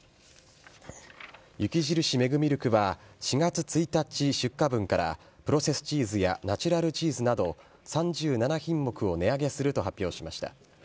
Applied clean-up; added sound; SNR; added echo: none; none; none; none.